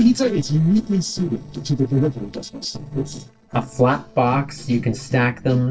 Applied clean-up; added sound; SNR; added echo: neural separator model SepFormer DNS4.